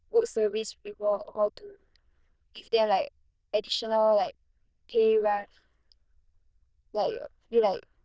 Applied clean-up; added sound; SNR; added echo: neural diffusion model UNIVERSE++.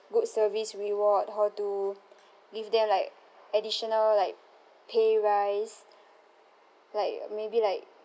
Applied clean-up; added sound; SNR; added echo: none; none; none; none.